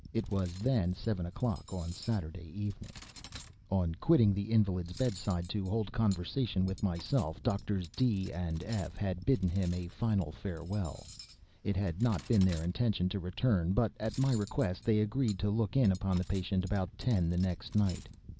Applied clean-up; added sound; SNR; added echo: none; Cutlery, silverware; 19 dB; none.